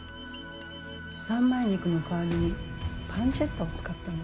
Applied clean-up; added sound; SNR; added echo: none; Bowed string instrument; 16 dB; none.